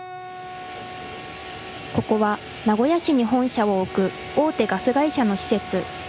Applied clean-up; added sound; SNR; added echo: none; Wind instrument, woodwind instrument; 15 dB; none.